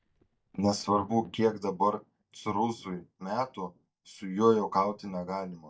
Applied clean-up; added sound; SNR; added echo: neural mask model DeepFilterNet 3.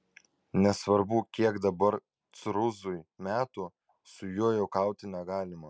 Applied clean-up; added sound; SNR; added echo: none; none; none; none.